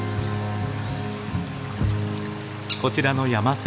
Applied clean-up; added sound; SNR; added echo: none; none; none; none.